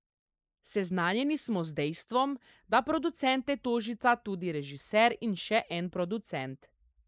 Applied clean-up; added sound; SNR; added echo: neural mask model Resemble Enhance denoiser.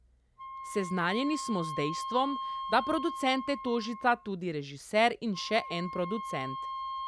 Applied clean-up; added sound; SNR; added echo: none; Wind instrument, woodwind instrument; 8 dB; none.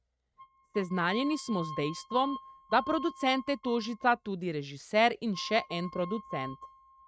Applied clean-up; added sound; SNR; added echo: neural mask model RNNoise.